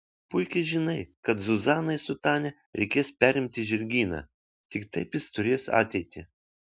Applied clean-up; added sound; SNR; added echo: none; none; none; none.